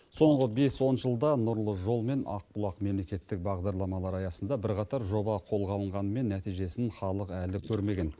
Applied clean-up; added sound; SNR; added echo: neural mask model Resemble Enhance denoiser.